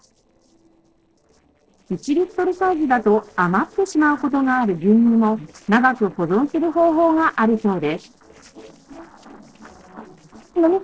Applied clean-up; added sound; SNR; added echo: neural separator model SepFormer DNS4.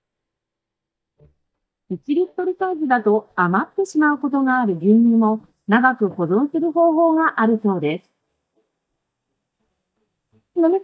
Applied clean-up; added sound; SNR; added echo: neural mask model DeepFilterNet 3.